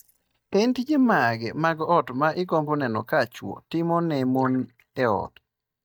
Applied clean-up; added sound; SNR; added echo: neural mask model DeepFilterNet 3.